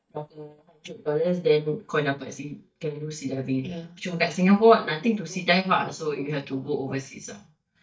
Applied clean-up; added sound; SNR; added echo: neural mask model DeepFilterNet 3.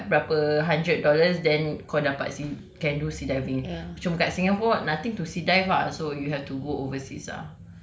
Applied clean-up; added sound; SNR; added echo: none; none; none; none.